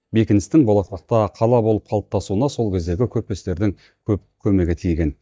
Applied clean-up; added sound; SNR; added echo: neural mask model DeepFilterNet 3.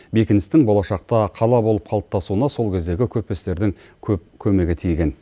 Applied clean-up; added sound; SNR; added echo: none; none; none; none.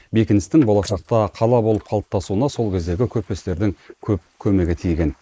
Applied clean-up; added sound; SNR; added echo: neural mask model Resemble Enhance denoiser.